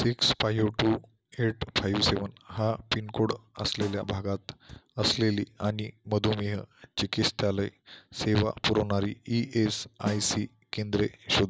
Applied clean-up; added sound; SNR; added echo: none; Snare drum; 15 dB; none.